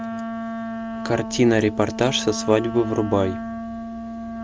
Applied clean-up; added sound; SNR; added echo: none; Wind instrument, woodwind instrument; 7 dB; none.